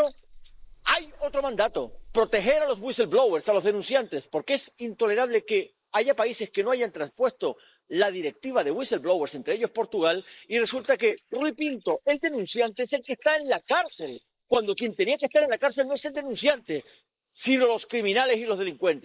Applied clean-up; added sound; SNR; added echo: neural mask model Resemble Enhance denoiser.